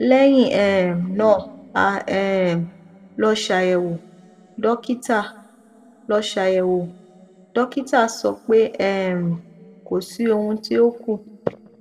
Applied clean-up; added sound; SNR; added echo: none; none; none; reverberation time 2.4 s.